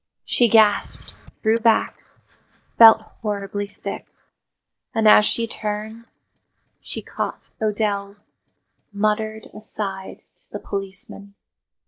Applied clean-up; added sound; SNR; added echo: neural mask model DeepFilterNet 3.